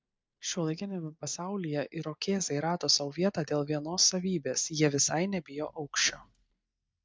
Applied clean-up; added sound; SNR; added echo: neural mask model DeepFilterNet 3.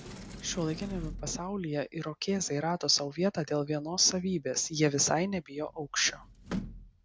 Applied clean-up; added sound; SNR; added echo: none; Sliding door; 14 dB; none.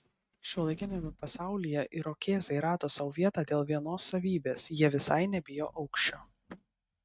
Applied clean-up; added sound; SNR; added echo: neural mask model RNNoise.